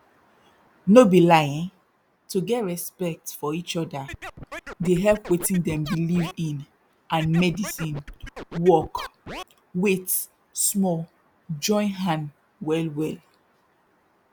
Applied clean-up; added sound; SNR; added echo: none; Scratching (performance technique); 14 dB; none.